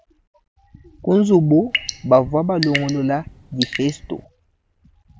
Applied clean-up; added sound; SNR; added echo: none; Drip / Sink (filling or washing) / Water tap, faucet / Water; 9 dB; none.